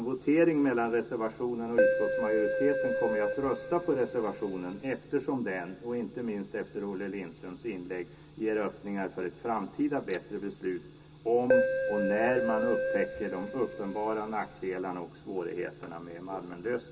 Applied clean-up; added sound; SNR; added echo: none; Keyboard (musical); -1 dB; reverberation time 0.2 s.